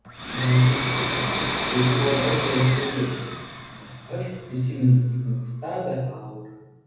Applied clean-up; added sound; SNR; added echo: none; Domestic sounds, home sounds; 5 dB; reverberation time 1.1 s.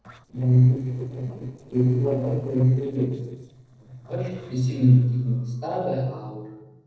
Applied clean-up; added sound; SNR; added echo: neural separator model SepFormer DNS4.